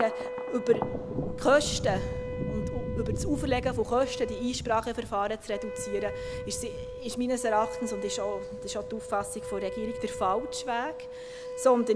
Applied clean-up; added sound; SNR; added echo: none; Thunder + Wind instrument, woodwind instrument; 5 dB; none.